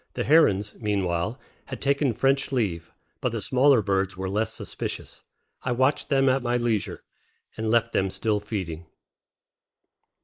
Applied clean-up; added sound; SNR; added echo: neural mask model Resemble Enhance denoiser.